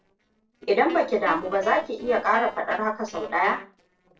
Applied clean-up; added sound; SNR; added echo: neural separator model SepFormer DNS4.